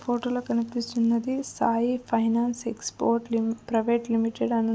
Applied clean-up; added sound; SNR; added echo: none; none; none; none.